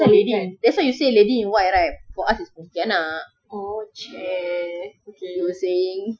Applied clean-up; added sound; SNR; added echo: classical method Wiener filter.